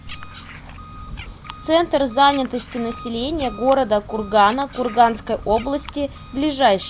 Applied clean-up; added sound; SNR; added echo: none; Frog + Engine; 15 dB; none.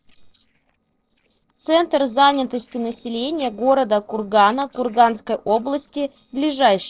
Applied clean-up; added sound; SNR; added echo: neural separator model SepFormer DNS4.